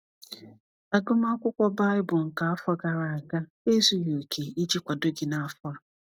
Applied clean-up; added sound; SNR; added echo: none; none; none; none.